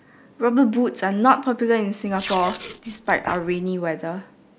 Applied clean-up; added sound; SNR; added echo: neural mask model Resemble Enhance denoiser.